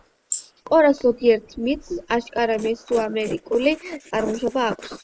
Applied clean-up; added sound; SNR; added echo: neural mask model Resemble Enhance denoiser.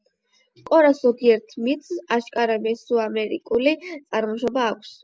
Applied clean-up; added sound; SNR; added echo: none; none; none; none.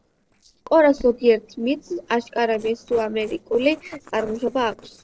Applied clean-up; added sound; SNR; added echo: neural separator model SepFormer DNS4.